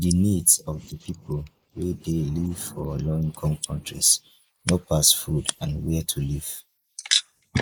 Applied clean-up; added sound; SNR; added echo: neural mask model Resemble Enhance denoiser.